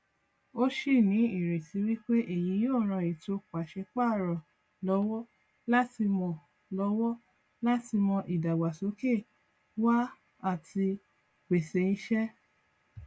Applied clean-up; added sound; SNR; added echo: none; none; none; none.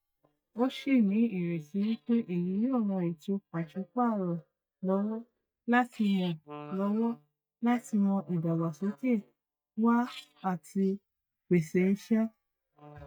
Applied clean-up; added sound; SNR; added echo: neural mask model DeepFilterNet 3.